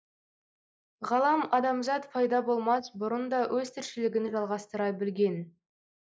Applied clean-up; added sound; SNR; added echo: neural mask model Resemble Enhance denoiser.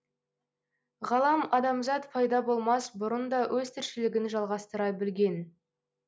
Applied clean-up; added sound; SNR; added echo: none; none; none; none.